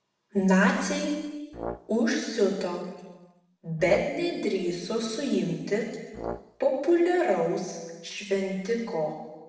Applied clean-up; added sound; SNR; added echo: none; Brass instrument; 12 dB; reverberation time 1.2 s.